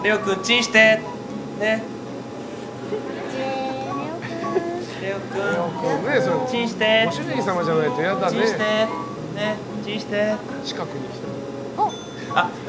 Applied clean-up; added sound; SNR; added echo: none; Aircraft; 10 dB; none.